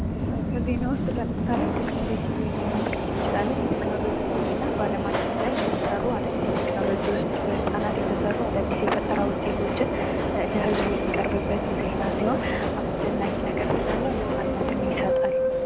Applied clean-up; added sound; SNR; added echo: none; Subway, metro, underground; -5 dB; none.